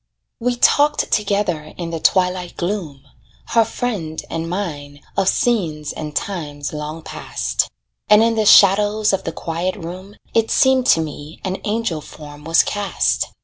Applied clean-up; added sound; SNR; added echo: none; none; none; none.